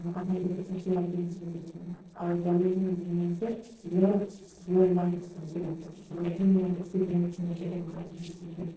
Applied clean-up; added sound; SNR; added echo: neural separator model SepFormer DNS4.